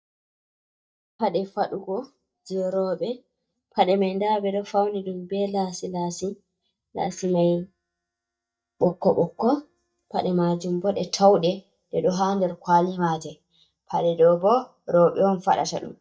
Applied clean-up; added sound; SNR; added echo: neural mask model DeepFilterNet 3.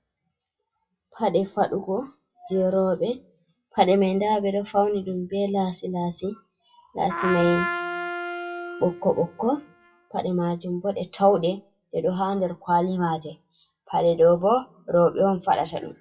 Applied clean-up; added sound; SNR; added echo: classical method WPE with log-MMSE.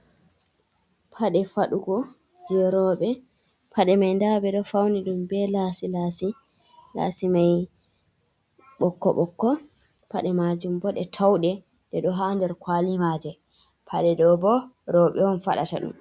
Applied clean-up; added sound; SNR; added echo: none; none; none; none.